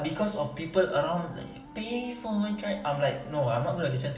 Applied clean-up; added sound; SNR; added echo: none; Wind instrument, woodwind instrument; 20 dB; reverberation time 1.3 s.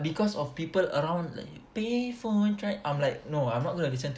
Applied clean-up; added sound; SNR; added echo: none; none; none; none.